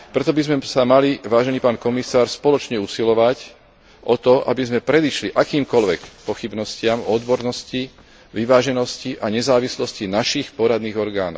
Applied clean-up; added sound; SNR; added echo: none; none; none; none.